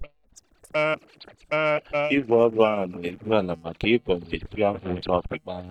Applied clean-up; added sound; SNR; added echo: neural mask model DeepFilterNet 3.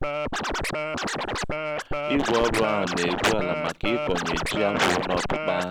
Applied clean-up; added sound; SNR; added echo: none; Scratching (performance technique); 1 dB; none.